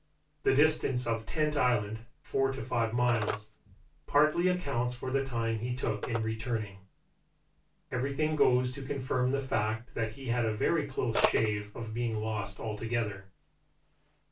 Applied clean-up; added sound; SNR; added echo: none; Telephone; 13 dB; reverberation time 0.2 s.